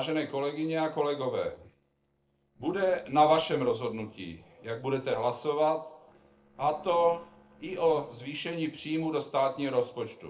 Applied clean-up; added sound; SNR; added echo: neural separator model SepFormer DNS4.